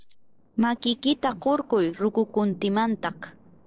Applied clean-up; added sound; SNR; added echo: neural separator model SepFormer DNS4.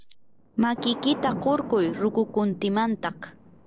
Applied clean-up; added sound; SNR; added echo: none; Thunder; 11 dB; none.